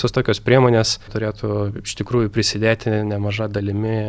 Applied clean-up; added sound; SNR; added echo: none; none; none; none.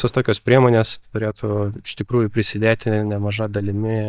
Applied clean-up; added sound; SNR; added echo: neural mask model DeepFilterNet 3.